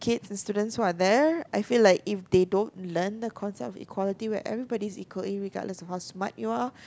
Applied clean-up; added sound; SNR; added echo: none; none; none; none.